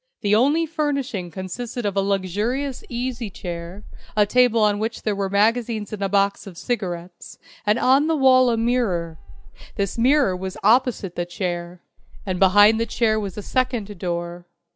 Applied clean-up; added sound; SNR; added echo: none; Meow; 10 dB; none.